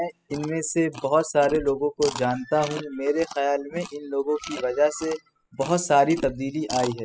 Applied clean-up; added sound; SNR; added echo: classical method spectral subtraction.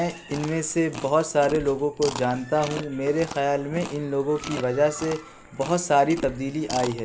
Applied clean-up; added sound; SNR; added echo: none; Chewing, mastication; 14 dB; none.